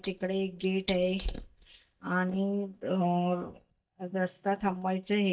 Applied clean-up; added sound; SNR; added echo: neural mask model DeepFilterNet 3.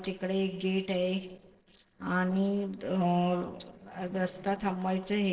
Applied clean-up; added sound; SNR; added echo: neural separator model SepFormer DNS4.